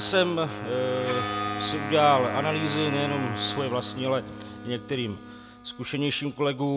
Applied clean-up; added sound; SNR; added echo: none; Wind instrument, woodwind instrument + Harmonica; 7 dB; none.